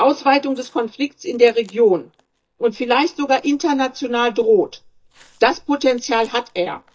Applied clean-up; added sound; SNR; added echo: neural mask model DeepFilterNet 3.